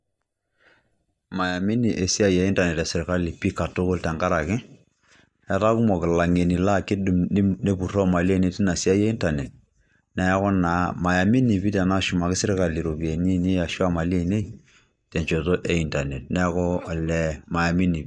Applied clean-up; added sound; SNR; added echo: neural mask model DeepFilterNet 3.